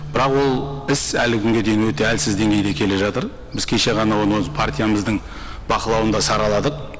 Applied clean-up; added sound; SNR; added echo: none; Telephone + Gull, seagull / Fowl; 11 dB; none.